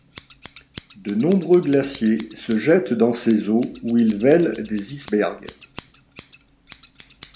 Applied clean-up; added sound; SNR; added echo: none; Scissors; 13 dB; none.